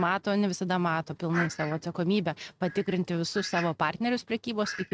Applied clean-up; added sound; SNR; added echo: neural mask model RNNoise.